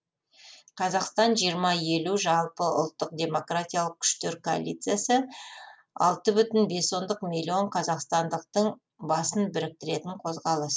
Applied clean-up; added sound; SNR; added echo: none; none; none; none.